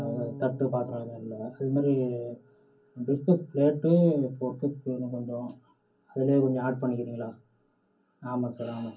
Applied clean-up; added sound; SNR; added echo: none; Bass guitar; 20 dB; reverberation time 0.4 s.